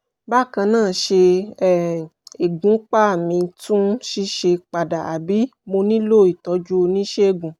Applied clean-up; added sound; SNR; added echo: none; none; none; none.